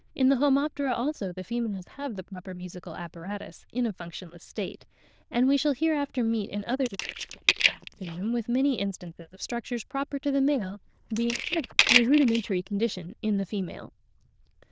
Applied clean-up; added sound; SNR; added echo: neural diffusion model UNIVERSE++.